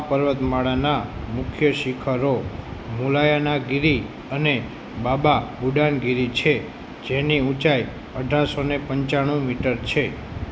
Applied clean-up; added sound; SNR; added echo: none; none; none; none.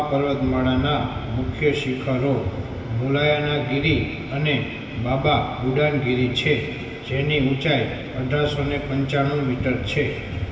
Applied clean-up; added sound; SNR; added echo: none; none; none; reverberation time 2.6 s.